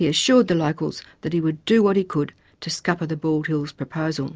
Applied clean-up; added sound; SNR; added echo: none; none; none; none.